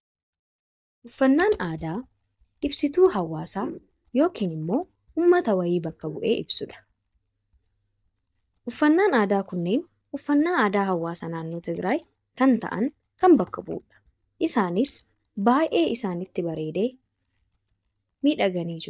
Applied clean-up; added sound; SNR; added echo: neural mask model DeepFilterNet 3.